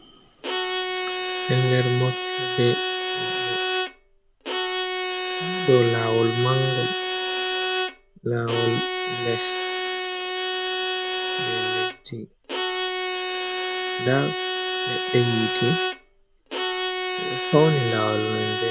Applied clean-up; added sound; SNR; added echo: none; Bowed string instrument; 1 dB; none.